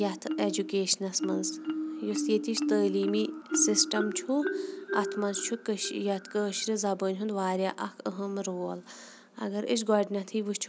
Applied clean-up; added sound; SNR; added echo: none; Marimba, xylophone; 6 dB; none.